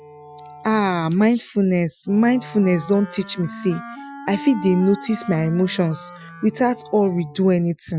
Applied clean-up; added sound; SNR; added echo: classical method Wiener filter.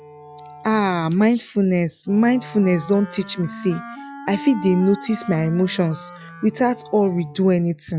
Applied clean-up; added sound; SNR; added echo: classical method log-MMSE.